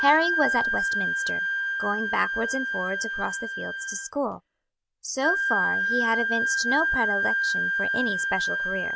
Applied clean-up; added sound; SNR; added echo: none; Wind instrument, woodwind instrument; -3 dB; none.